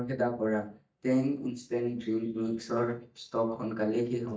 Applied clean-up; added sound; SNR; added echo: neural mask model DeepFilterNet 3.